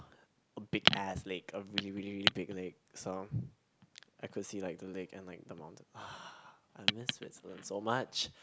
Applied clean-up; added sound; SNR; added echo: none; none; none; none.